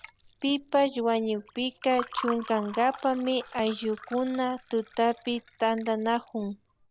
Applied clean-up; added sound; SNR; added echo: none; Fill (with liquid) / Water; 15 dB; none.